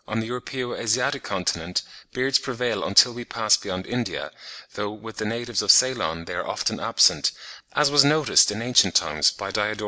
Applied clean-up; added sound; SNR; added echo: none; none; none; none.